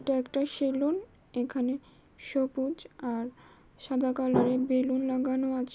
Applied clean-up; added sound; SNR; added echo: none; none; none; none.